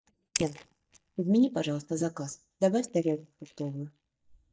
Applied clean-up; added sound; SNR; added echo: neural mask model DeepFilterNet 3.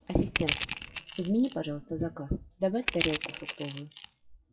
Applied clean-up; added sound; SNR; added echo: classical method WPE with log-MMSE.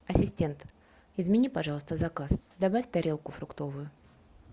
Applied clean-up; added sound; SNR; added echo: none; none; none; none.